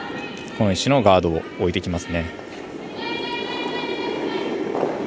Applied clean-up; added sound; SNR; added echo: none; none; none; none.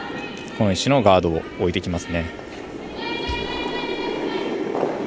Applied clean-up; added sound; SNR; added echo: none; Slam; 20 dB; none.